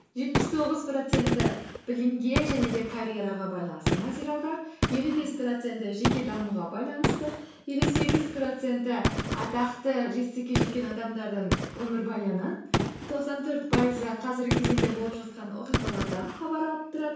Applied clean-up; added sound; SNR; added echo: none; Gunshot, gunfire; 1 dB; reverberation time 0.7 s.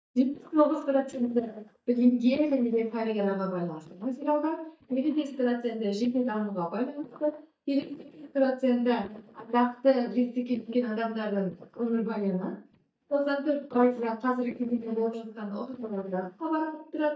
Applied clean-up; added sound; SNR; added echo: neural mask model DeepFilterNet 3.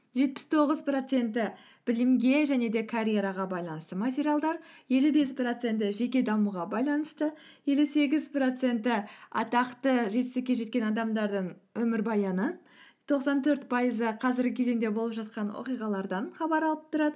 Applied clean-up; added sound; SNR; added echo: none; none; none; none.